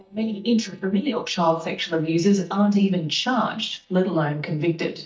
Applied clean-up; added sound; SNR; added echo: neural mask model DeepFilterNet 3.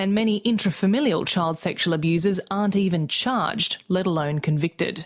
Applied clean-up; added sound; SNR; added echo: none; none; none; none.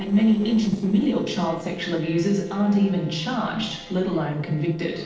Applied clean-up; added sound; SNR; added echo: neural separator model SepFormer DNS4.